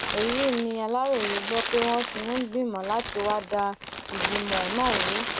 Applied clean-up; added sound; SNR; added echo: none; Crumpling, crinkling; 4 dB; none.